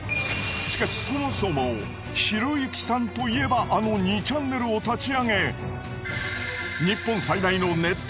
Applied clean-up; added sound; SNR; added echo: none; Domestic sounds, home sounds; 17 dB; none.